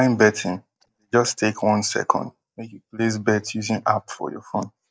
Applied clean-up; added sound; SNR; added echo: neural mask model DeepFilterNet 3.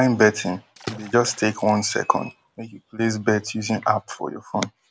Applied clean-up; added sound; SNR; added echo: none; Water / Splash, splatter; 20 dB; none.